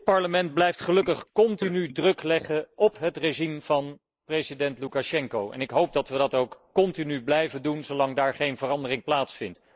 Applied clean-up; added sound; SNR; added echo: neural mask model Resemble Enhance denoiser.